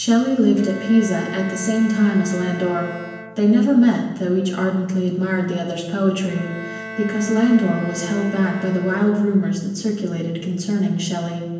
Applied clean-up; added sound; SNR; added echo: none; Bowed string instrument; 16 dB; reverberation time 1.0 s.